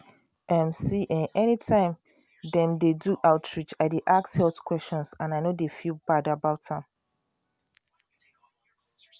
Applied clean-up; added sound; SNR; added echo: none; none; none; none.